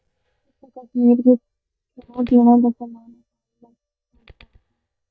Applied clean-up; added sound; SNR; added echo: neural mask model DeepFilterNet 3.